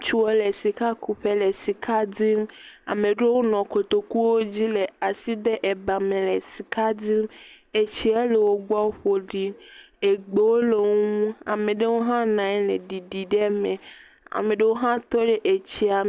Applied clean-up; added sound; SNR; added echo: none; none; none; none.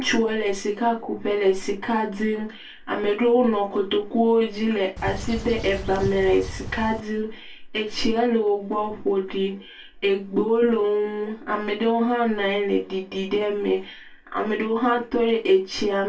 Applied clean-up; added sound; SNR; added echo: none; Bird; 9 dB; reverberation time 0.2 s.